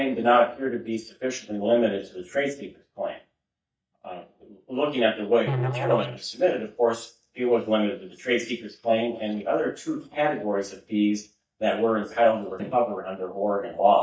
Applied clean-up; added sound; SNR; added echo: neural mask model DeepFilterNet 3.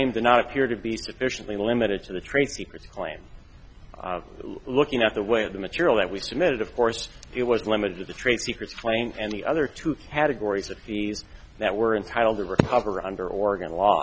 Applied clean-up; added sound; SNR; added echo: none; none; none; none.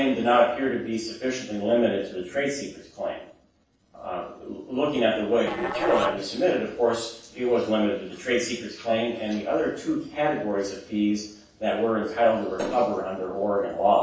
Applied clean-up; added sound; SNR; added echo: neural separator model SepFormer DNS4.